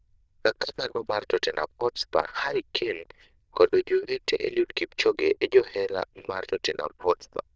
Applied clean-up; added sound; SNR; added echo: neural diffusion model UNIVERSE++.